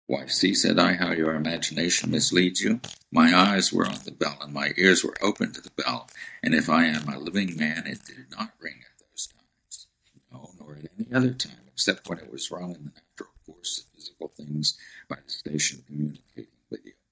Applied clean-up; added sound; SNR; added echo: neural mask model DeepFilterNet 3.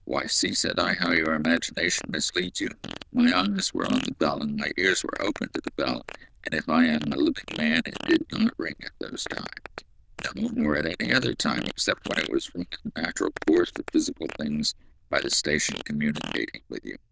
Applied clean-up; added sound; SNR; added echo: neural diffusion model UNIVERSE++.